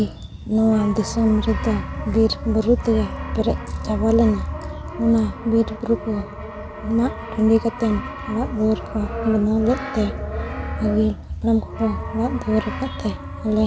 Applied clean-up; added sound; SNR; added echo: none; Brass instrument; 13 dB; none.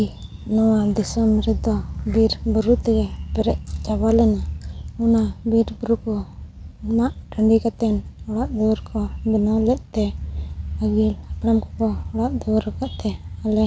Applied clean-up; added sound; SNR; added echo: none; none; none; none.